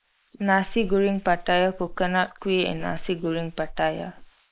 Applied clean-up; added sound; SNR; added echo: neural mask model Resemble Enhance denoiser.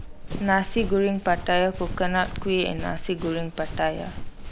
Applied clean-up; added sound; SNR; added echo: none; Run; 6 dB; none.